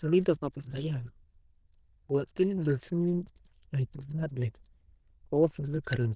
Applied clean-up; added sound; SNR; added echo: neural diffusion model UNIVERSE++.